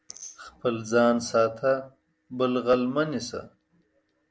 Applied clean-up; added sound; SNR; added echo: neural separator model SepFormer DNS4.